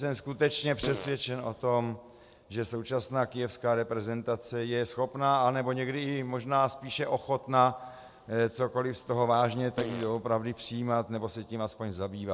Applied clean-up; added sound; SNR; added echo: none; Fart; 13 dB; none.